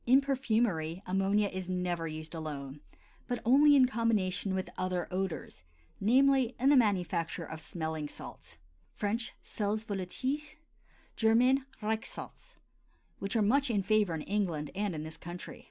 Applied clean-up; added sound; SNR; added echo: none; none; none; none.